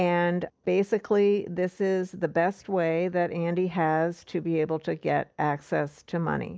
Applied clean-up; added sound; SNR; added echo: none; none; none; none.